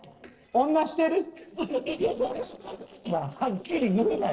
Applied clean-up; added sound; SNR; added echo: neural separator model SepFormer DNS4.